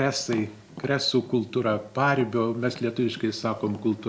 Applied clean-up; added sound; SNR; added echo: none; Tap; 20 dB; none.